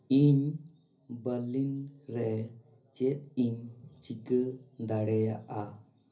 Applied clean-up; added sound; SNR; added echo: none; none; none; reverberation time 0.5 s.